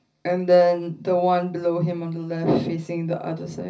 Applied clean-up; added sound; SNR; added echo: none; none; none; reverberation time 0.4 s.